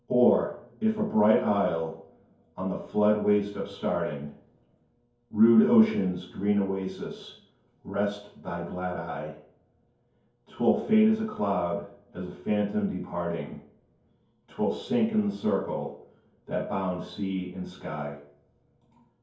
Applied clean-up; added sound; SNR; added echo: none; none; none; reverberation time 0.6 s.